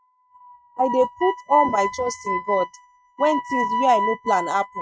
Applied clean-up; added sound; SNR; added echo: neural mask model RNNoise.